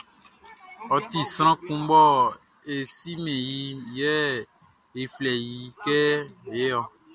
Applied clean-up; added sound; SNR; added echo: none; none; none; none.